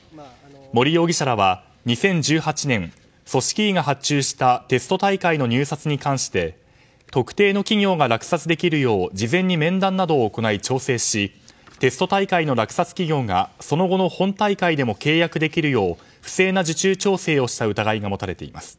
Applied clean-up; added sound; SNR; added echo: none; none; none; none.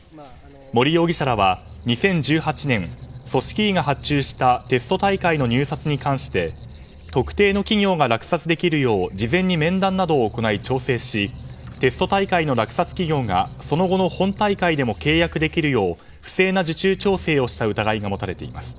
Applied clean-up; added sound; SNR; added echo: none; Squeak; 17 dB; none.